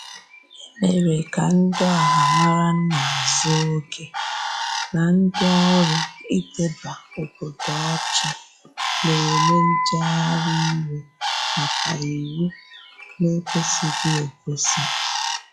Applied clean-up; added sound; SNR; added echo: classical method log-MMSE.